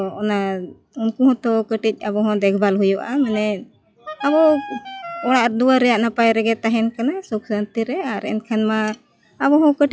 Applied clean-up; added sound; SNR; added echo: classical method log-MMSE.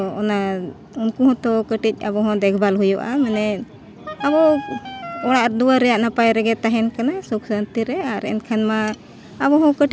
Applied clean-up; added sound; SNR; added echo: none; Wind instrument, woodwind instrument; 13 dB; none.